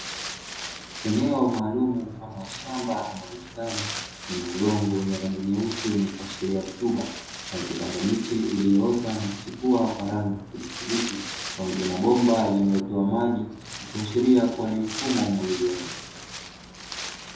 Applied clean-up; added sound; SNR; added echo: none; Wind; 11 dB; reverberation time 2.6 s.